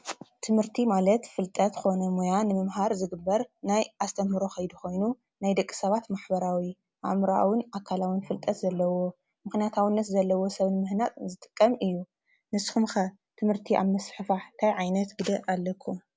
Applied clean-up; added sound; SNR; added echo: none; none; none; none.